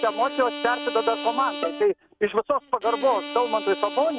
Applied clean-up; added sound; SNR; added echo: neural mask model RNNoise.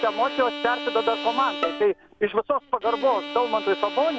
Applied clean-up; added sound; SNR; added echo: none; Bowed string instrument + Bowed string instrument; 9 dB; none.